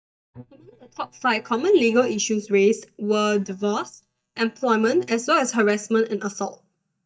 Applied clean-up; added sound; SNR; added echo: neural mask model DeepFilterNet 3.